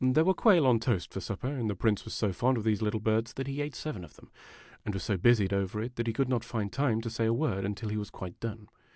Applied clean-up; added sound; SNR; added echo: none; none; none; none.